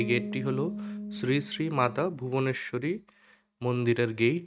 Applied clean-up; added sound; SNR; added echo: neural mask model RNNoise.